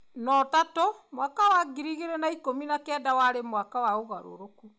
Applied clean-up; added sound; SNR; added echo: none; none; none; none.